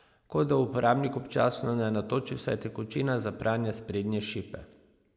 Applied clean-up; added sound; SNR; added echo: none; none; none; none.